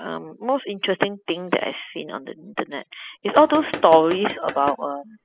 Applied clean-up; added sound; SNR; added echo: classical method spectral subtraction.